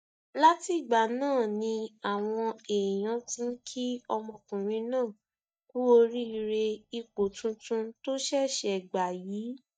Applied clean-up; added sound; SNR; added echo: neural mask model DeepFilterNet 3.